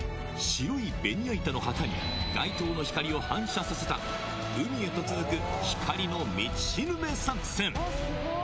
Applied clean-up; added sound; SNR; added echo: none; Bowed string instrument; 14 dB; none.